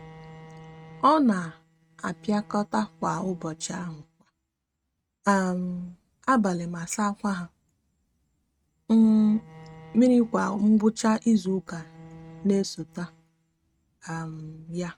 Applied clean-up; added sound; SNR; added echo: neural mask model RNNoise.